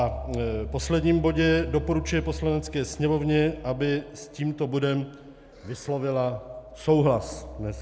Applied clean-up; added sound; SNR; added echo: none; Engine; 12 dB; none.